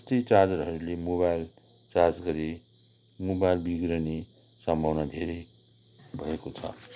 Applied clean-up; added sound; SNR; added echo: none; none; none; none.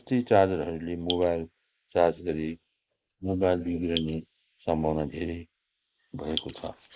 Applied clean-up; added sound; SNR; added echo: neural mask model Resemble Enhance denoiser.